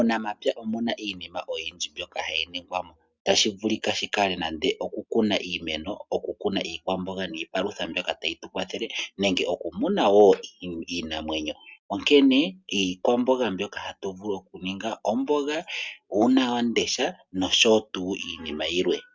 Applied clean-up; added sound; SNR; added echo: none; none; none; none.